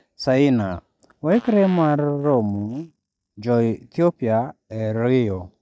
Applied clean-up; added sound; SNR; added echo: neural mask model DeepFilterNet 3.